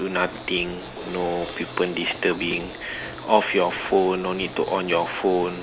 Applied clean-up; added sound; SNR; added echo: none; Crash cymbal + Chewing, mastication; 18 dB; none.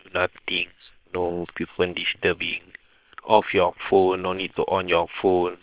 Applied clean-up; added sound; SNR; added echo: neural separator model SepFormer WHAM!.